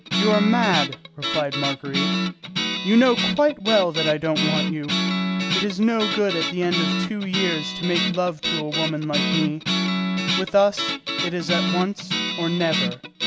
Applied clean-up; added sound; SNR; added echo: none; Guitar; 1 dB; none.